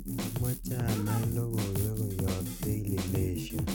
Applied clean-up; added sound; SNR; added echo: none; Drum kit; 1 dB; none.